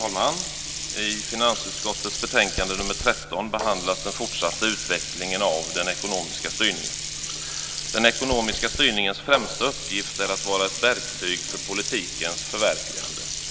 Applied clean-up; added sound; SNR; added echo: none; Sink (filling or washing); 5 dB; none.